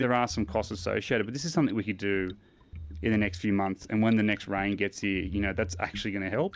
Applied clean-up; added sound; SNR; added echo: none; none; none; none.